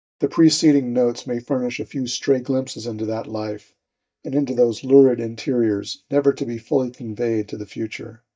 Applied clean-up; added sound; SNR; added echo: neural mask model DeepFilterNet 3.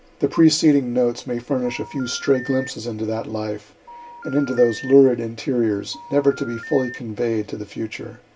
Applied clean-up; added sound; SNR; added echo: none; Telephone; 16 dB; reverberation time 0.2 s.